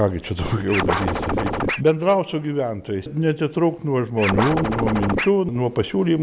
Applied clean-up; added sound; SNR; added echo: none; Scratching (performance technique); 2 dB; none.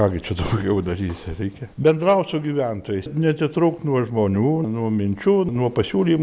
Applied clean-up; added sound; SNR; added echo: none; none; none; none.